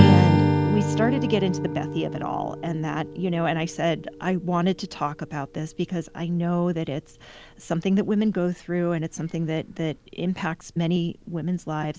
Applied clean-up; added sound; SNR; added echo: none; Strum; 1 dB; none.